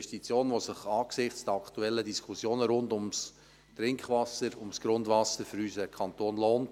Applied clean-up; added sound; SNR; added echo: none; none; none; none.